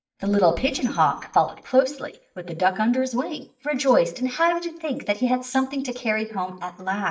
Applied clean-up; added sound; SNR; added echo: neural mask model DeepFilterNet 3.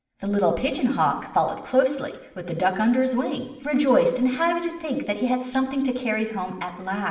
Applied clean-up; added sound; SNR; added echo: none; Wind chime / Percussion; 18 dB; reverberation time 1.0 s.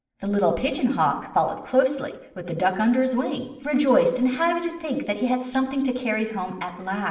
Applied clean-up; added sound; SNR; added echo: neural separator model SepFormer DNS4.